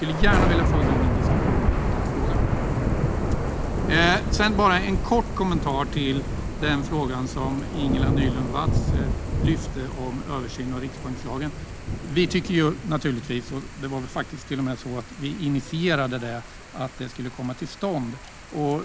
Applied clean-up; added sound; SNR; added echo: none; Thunder / Rain; -1 dB; none.